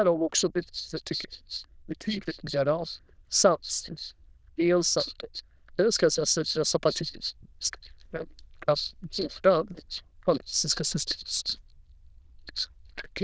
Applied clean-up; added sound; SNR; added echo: neural diffusion model UNIVERSE++.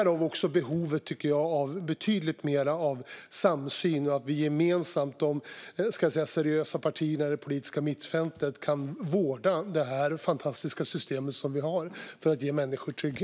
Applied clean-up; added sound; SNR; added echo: none; none; none; none.